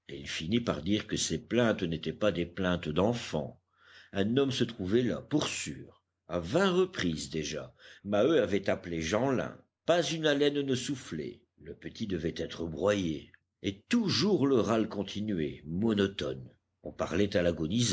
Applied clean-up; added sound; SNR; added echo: neural mask model Resemble Enhance denoiser.